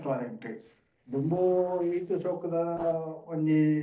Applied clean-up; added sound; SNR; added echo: neural separator model SepFormer DNS4.